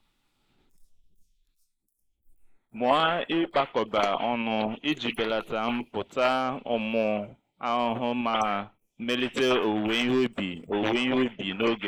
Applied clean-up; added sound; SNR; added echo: neural mask model Resemble Enhance denoiser.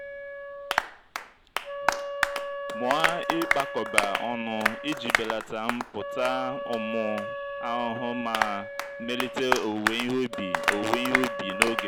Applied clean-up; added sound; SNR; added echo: none; Wind instrument, woodwind instrument + Applause; -1 dB; none.